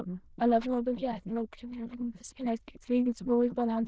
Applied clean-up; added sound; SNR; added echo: neural diffusion model UNIVERSE++.